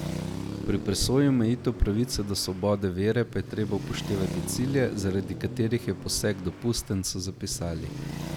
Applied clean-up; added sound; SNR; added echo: none; Traffic noise, roadway noise; 9 dB; none.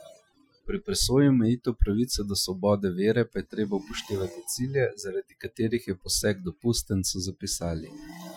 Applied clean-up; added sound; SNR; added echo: classical method Wiener filter.